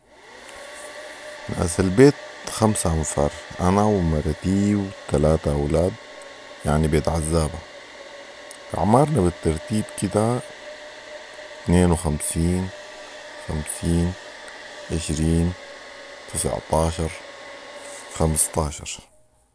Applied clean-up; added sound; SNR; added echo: none; Domestic sounds, home sounds; 16 dB; none.